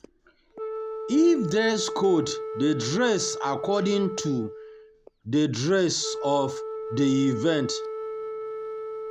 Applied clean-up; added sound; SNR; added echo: none; Wind instrument, woodwind instrument; 8 dB; none.